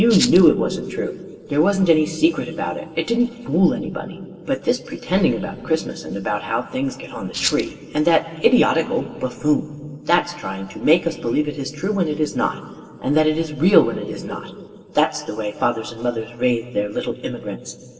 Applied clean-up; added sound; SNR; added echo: neural separator model SepFormer DNS4.